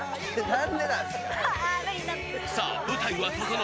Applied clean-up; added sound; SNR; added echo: none; none; none; none.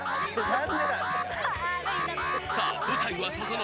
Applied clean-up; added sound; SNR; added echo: none; Alarm; 1 dB; none.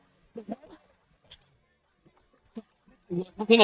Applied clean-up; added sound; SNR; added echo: neural mask model DeepFilterNet 3.